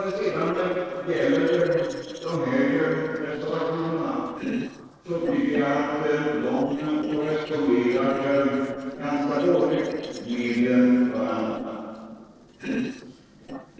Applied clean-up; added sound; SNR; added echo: neural separator model SepFormer DNS4.